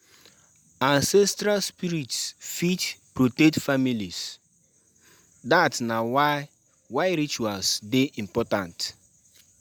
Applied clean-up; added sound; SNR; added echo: none; none; none; none.